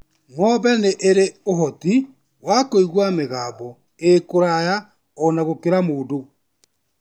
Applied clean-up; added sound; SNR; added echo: none; none; none; none.